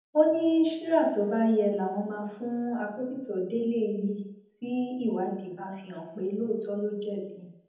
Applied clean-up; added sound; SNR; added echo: none; none; none; reverberation time 1.0 s.